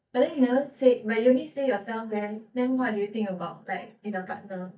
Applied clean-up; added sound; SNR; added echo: neural mask model DeepFilterNet 3.